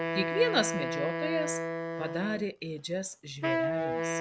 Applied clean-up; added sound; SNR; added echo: none; Wind instrument, woodwind instrument; 0 dB; none.